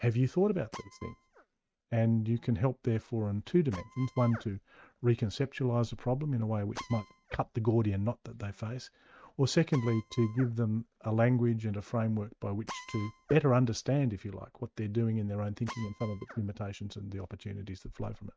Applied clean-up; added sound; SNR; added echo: neural mask model RNNoise.